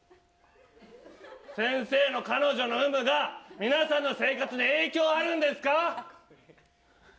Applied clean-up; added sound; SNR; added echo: none; none; none; none.